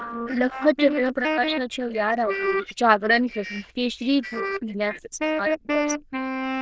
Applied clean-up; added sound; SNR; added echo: neural diffusion model UNIVERSE++.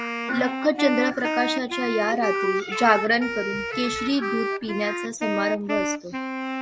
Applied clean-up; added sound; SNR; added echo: none; Wind instrument, woodwind instrument; 3 dB; none.